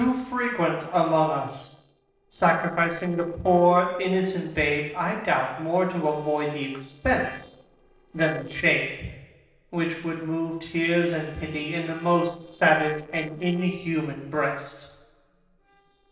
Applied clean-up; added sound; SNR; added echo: neural separator model SepFormer DNS4.